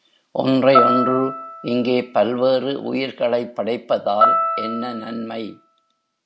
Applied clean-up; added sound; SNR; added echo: none; Piano; 1 dB; none.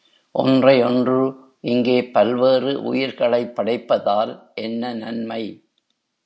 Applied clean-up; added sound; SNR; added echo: none; none; none; none.